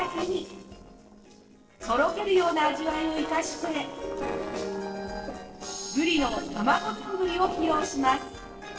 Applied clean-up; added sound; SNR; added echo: neural separator model SepFormer DNS4.